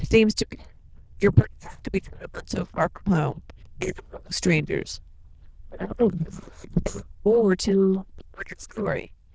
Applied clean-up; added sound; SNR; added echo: neural diffusion model UNIVERSE++.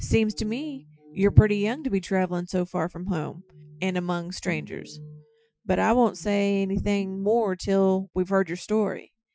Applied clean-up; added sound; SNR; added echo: classical method Wiener filter.